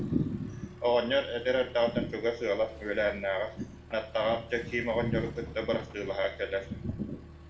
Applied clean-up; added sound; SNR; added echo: none; Accelerating, revving, vroom; 17 dB; reverberation time 0.4 s.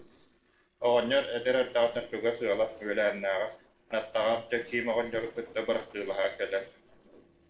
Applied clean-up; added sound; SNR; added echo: neural separator model SepFormer DNS4.